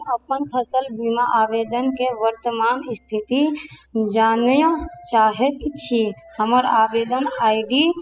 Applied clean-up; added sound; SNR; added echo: classical method spectral subtraction.